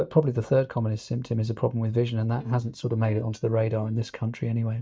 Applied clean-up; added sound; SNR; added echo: neural mask model DeepFilterNet 3.